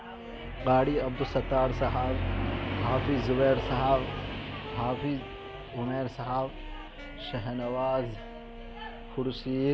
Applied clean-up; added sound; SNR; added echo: none; Wind instrument, woodwind instrument; 16 dB; none.